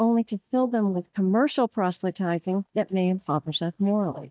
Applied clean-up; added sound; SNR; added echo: neural mask model DeepFilterNet 3.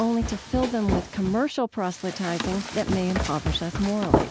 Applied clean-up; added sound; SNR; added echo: none; Run; 3 dB; none.